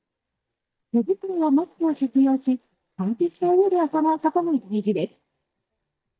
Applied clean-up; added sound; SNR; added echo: neural mask model DeepFilterNet 3.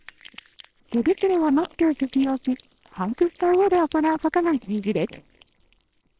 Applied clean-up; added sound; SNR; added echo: neural separator model SepFormer WHAMR!.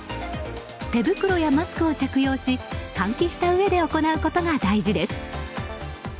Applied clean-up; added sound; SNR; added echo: none; none; none; none.